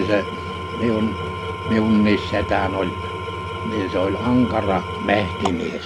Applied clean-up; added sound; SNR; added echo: none; Engine / Tools; 6 dB; none.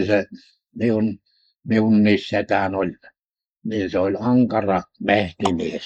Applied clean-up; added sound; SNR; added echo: neural mask model Resemble Enhance denoiser.